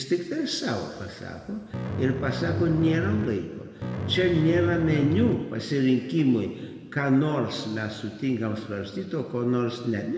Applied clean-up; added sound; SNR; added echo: none; Bass guitar; 4 dB; reverberation time 2.2 s.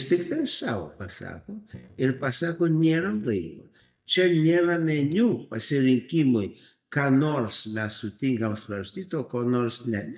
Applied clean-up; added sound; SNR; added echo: neural mask model DeepFilterNet 3.